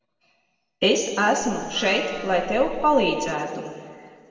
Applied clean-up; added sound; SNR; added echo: none; Livestock, farm animals, working animals; 13 dB; reverberation time 2.0 s.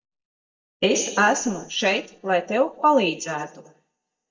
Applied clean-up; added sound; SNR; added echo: neural mask model DeepFilterNet 3.